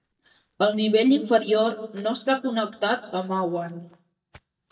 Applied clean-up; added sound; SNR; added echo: neural mask model DeepFilterNet 3.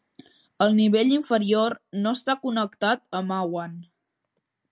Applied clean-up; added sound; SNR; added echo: none; none; none; none.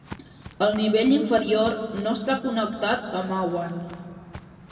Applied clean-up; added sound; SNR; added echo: none; Walk, footsteps; 20 dB; reverberation time 2.0 s.